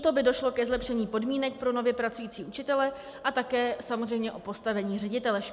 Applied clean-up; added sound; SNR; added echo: none; none; none; none.